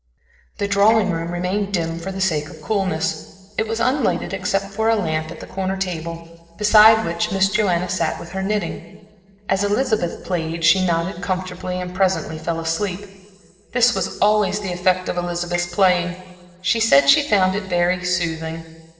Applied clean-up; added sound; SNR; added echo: neural separator model SepFormer DNS4.